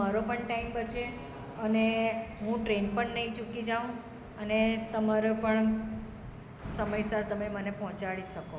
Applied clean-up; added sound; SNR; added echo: none; none; none; none.